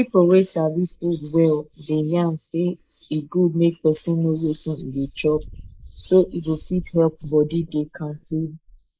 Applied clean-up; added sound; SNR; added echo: neural mask model Resemble Enhance denoiser.